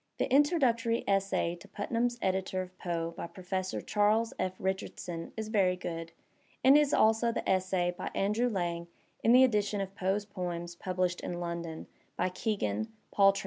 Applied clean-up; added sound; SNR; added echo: none; none; none; none.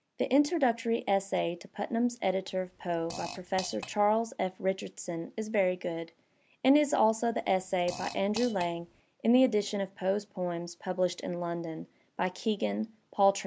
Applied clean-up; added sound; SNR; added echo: none; Fart; 15 dB; none.